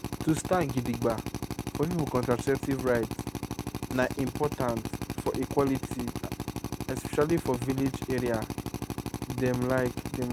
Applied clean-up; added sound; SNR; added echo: none; Drill; 4 dB; none.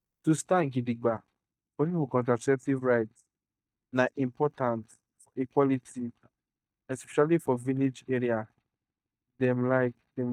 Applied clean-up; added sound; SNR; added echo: neural mask model DeepFilterNet 3.